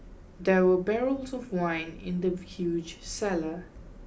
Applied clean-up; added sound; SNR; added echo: none; none; none; none.